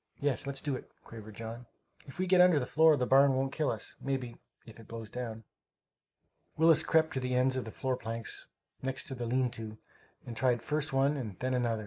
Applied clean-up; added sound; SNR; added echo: neural mask model Resemble Enhance denoiser.